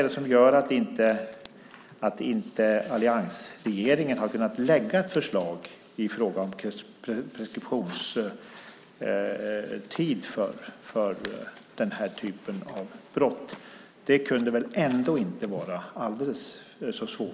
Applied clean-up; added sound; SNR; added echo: none; none; none; none.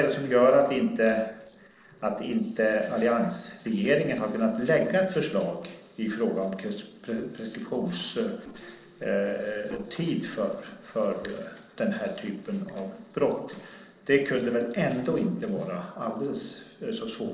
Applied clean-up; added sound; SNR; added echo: neural separator model SepFormer DNS4.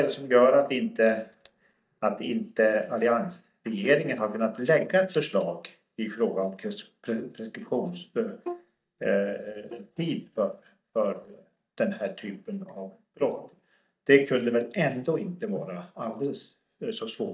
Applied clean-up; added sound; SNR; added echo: neural mask model DeepFilterNet 3.